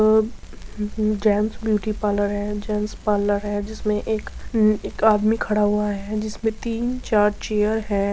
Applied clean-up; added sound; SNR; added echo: none; Crackle; 12 dB; none.